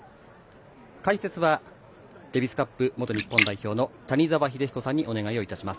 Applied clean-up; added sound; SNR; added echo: none; Splash, splatter; 4 dB; none.